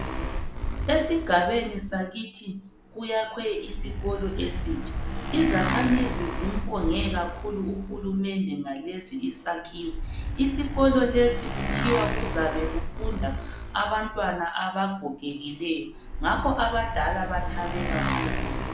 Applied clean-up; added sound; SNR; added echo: none; Motorcycle; 3 dB; none.